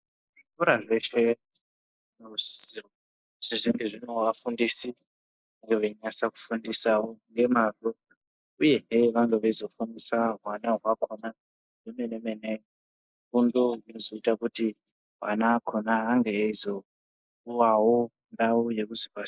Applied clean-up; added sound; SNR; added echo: neural mask model Resemble Enhance denoiser.